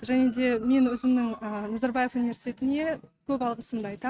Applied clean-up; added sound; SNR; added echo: neural mask model RNNoise.